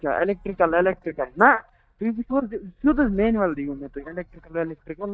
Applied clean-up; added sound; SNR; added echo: neural mask model DeepFilterNet 3.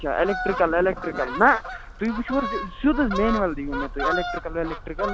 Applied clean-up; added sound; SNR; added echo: none; Fowl; 6 dB; none.